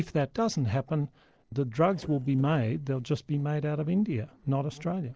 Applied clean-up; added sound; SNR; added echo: neural separator model SepFormer DNS4.